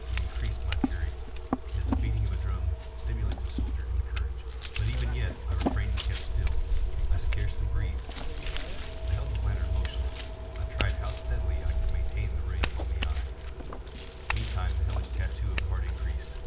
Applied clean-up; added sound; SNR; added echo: none; Scissors; 3 dB; reverberation time 2.7 s.